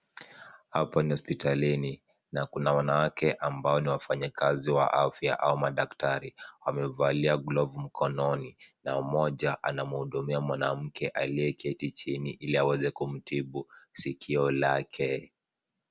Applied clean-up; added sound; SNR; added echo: none; none; none; none.